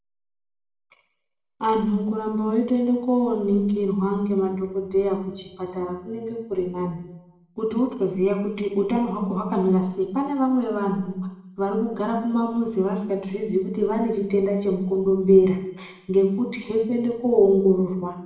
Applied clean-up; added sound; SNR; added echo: none; none; none; reverberation time 0.8 s.